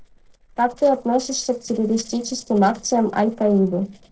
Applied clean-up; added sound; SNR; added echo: neural separator model SepFormer DNS4.